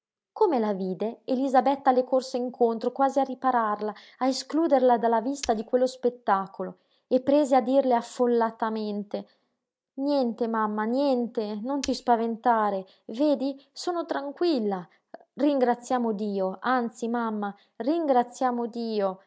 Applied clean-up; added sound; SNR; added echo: neural mask model Resemble Enhance denoiser.